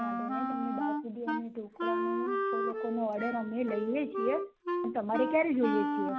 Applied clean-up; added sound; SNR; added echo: none; Wind instrument, woodwind instrument; 0 dB; none.